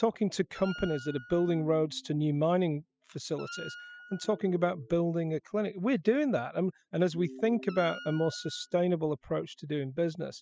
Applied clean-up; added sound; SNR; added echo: classical method spectral subtraction.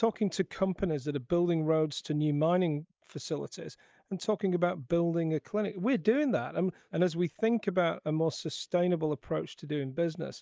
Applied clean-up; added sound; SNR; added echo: neural mask model Resemble Enhance denoiser.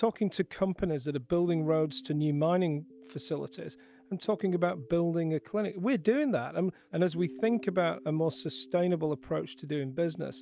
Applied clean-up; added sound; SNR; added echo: none; none; none; none.